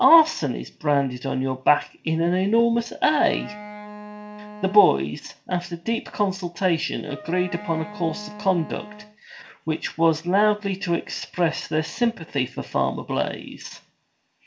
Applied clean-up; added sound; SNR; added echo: none; Wind instrument, woodwind instrument; 16 dB; reverberation time 0.3 s.